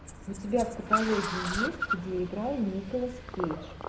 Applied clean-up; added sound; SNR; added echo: none; Rattle (instrument) + Car; 4 dB; none.